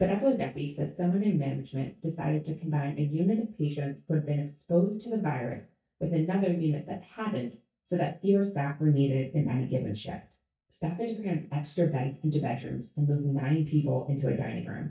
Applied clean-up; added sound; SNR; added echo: neural mask model DeepFilterNet 3.